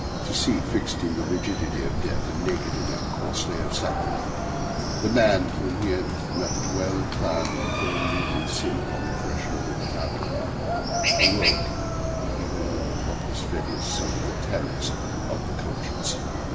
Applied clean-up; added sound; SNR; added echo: none; Chicken, rooster; -3 dB; reverberation time 0.6 s.